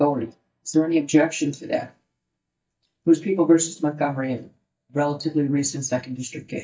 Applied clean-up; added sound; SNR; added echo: neural mask model DeepFilterNet 3.